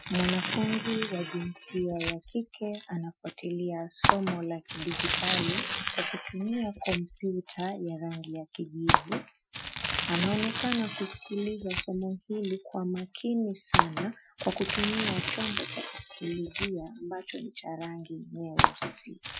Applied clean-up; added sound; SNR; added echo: classical method Wiener filter.